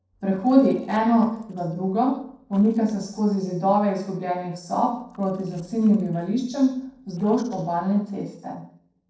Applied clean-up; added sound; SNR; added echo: neural separator model SepFormer DNS4.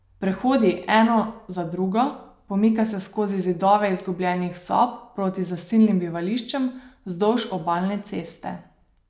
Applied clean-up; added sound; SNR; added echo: none; none; none; none.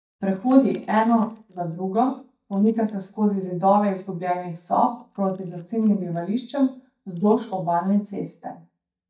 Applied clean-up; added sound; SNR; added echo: neural mask model DeepFilterNet 3.